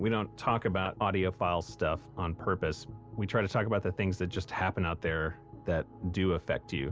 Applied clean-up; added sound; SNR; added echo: none; none; none; none.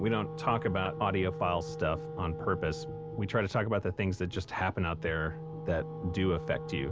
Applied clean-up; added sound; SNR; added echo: none; Wind instrument, woodwind instrument; 9 dB; none.